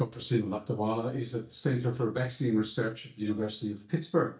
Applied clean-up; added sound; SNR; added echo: neural mask model DeepFilterNet 3.